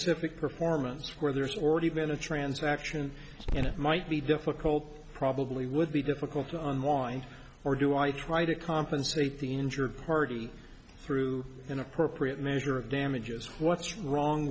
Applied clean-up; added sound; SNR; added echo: none; Growling; 14 dB; none.